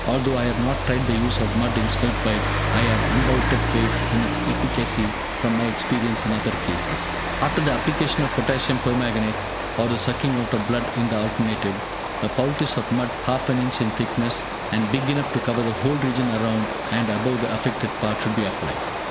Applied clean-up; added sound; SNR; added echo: none; Rain; 2 dB; none.